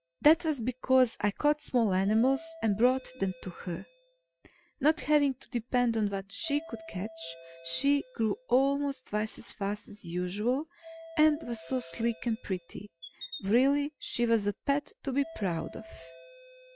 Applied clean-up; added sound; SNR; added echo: classical method log-MMSE.